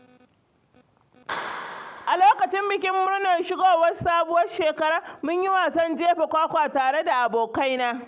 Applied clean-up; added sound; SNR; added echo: none; Clapping; 20 dB; none.